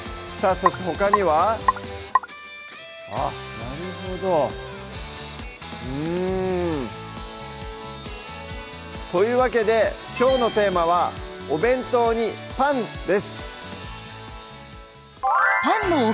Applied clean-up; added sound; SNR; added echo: none; none; none; none.